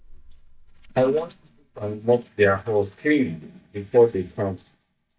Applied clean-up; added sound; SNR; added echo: neural mask model DeepFilterNet 3.